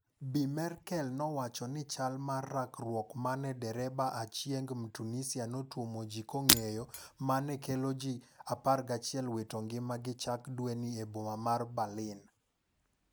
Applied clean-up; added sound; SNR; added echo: none; Shatter; -4 dB; none.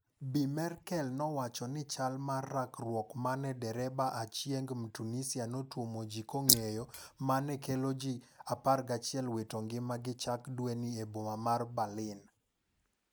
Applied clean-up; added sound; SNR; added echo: neural mask model Resemble Enhance denoiser.